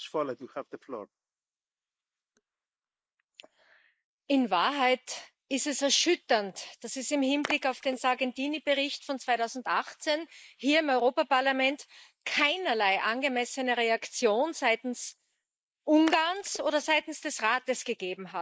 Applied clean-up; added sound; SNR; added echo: neural mask model Resemble Enhance denoiser.